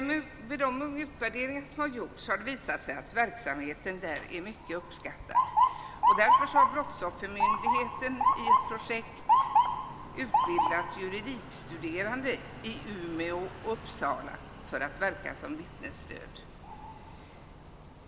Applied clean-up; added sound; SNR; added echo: none; Motor vehicle (road) / Siren; -4 dB; none.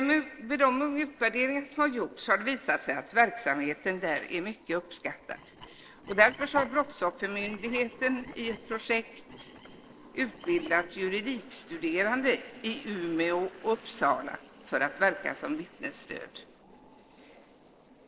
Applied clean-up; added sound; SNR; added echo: neural separator model SepFormer DNS4.